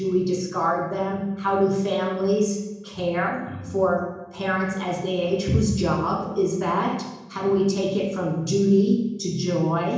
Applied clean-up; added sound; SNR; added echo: none; none; none; reverberation time 1.0 s.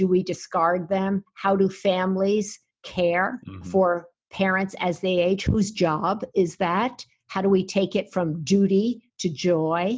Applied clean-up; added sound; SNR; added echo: none; none; none; none.